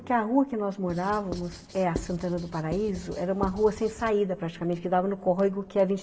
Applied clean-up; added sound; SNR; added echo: none; Writing; 12 dB; reverberation time 1.9 s.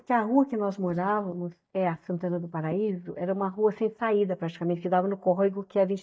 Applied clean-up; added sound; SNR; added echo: neural mask model DeepFilterNet 3.